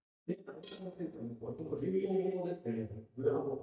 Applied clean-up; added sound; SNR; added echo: neural mask model DeepFilterNet 3.